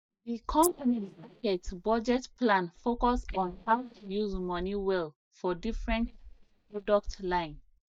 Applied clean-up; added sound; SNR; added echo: neural mask model DeepFilterNet 3.